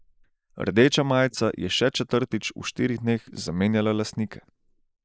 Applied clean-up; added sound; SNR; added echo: neural mask model Resemble Enhance denoiser.